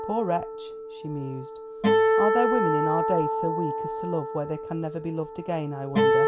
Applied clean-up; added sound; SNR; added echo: none; Acoustic guitar; -4 dB; none.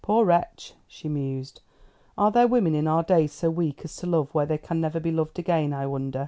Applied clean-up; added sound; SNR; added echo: none; none; none; none.